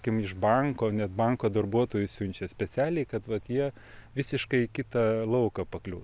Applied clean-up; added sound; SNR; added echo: none; none; none; none.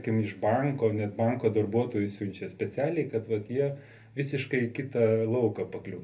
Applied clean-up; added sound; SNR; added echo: none; none; none; reverberation time 0.3 s.